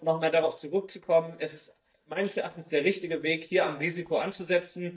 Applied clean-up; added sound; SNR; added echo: neural mask model DeepFilterNet 3.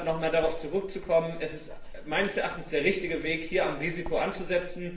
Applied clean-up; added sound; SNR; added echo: none; Writing; 10 dB; reverberation time 0.7 s.